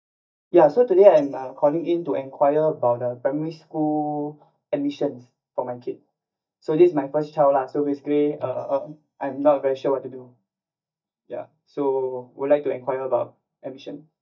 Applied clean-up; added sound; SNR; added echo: neural mask model DeepFilterNet 3.